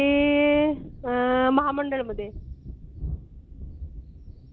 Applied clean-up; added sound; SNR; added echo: none; Thunder; 14 dB; none.